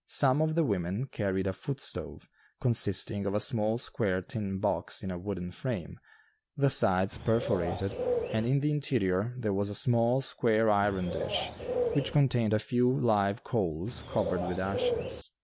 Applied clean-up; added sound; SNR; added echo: none; Bird; 4 dB; none.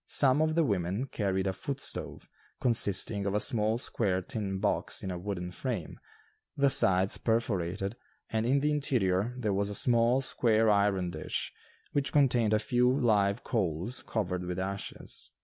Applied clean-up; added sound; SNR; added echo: none; none; none; none.